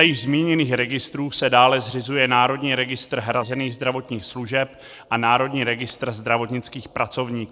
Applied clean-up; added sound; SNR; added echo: neural separator model SepFormer DNS4.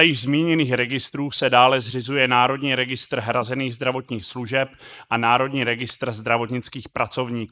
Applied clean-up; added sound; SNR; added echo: neural mask model Resemble Enhance denoiser.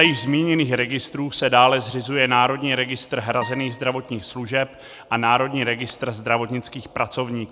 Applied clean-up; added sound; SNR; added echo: none; Acoustic guitar; 18 dB; none.